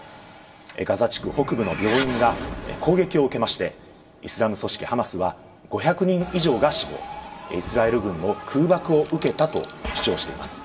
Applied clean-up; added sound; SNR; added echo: none; Coin (dropping); 13 dB; reverberation time 0.3 s.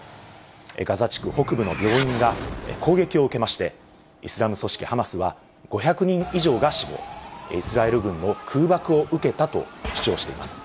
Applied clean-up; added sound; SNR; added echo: none; none; none; none.